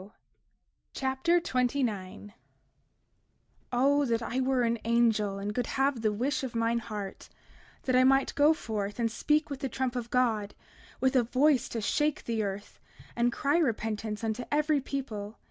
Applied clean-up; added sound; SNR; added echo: none; none; none; none.